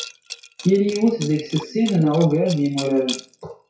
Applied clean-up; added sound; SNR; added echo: classical method WPE with log-MMSE.